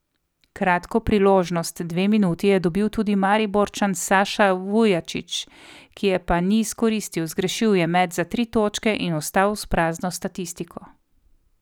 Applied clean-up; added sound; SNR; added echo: none; none; none; none.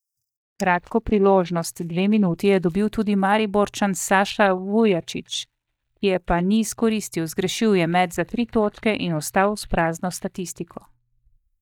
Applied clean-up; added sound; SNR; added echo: neural mask model DeepFilterNet 3.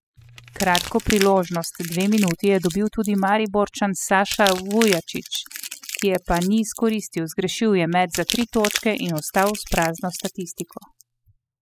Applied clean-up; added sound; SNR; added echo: classical method spectral subtraction.